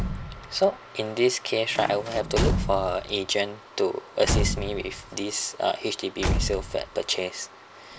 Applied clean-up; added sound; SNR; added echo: none; Slam / Truck / Car; 4 dB; none.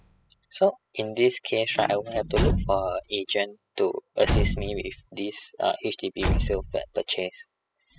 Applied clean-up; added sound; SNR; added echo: classical method spectral subtraction.